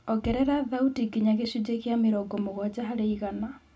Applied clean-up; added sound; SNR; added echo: none; Bass drum; 18 dB; reverberation time 0.2 s.